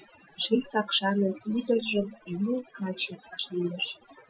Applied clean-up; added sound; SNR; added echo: classical method Wiener filter.